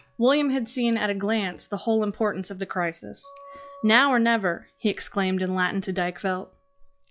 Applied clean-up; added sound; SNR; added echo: classical method log-MMSE.